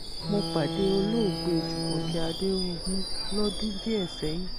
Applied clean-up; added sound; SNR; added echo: none; Screech / Subway, metro, underground + Bowed string instrument; 1 dB; none.